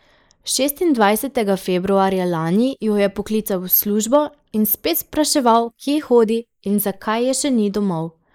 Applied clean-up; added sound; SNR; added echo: neural mask model Resemble Enhance denoiser.